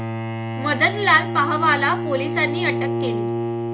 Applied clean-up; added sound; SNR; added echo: none; Bowed string instrument; 3 dB; none.